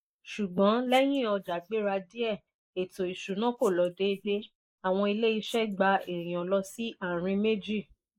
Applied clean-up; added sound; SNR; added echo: neural mask model Resemble Enhance denoiser.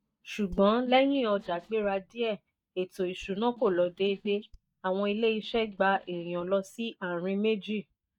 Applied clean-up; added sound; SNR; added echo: neural mask model DeepFilterNet 3.